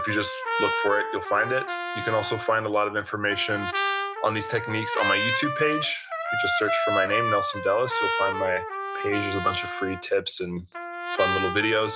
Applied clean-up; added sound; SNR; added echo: none; Trumpet; 2 dB; none.